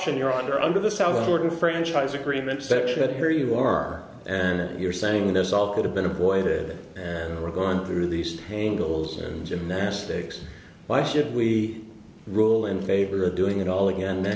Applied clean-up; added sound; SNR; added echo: none; none; none; none.